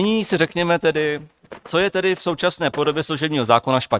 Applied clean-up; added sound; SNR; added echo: neural mask model RNNoise.